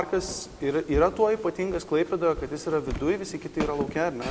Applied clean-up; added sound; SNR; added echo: none; Walk, footsteps; 11 dB; none.